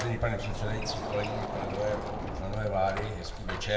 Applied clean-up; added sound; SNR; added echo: none; Door; 3 dB; reverberation time 1.1 s.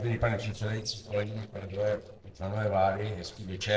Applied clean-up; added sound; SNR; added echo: neural separator model SepFormer DNS4.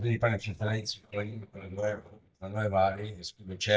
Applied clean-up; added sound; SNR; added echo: neural mask model DeepFilterNet 3.